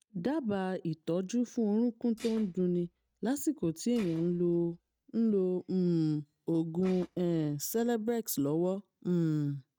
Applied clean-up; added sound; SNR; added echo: neural mask model RNNoise.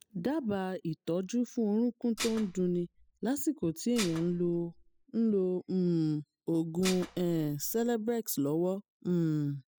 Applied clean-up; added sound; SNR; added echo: classical method spectral subtraction.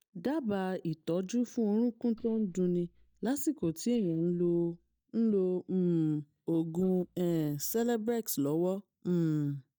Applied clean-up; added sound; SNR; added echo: neural mask model DeepFilterNet 3.